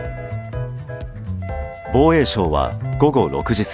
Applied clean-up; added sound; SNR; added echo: none; Alarm; 19 dB; none.